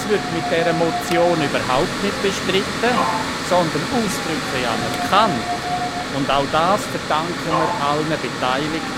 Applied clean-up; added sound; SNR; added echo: none; Dog + Mechanical fan; 2 dB; none.